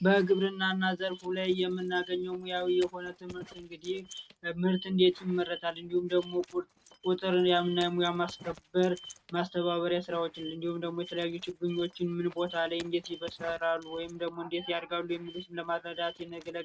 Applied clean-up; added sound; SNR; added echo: neural mask model RNNoise.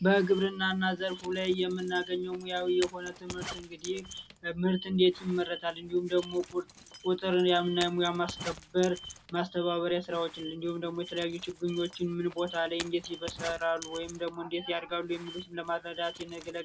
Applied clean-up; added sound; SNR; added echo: none; Zipper (clothing); 17 dB; none.